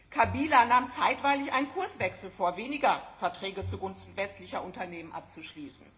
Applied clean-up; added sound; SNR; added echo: none; Bowed string instrument; 17 dB; reverberation time 0.4 s.